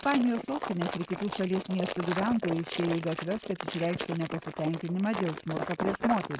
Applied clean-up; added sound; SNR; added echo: neural mask model RNNoise.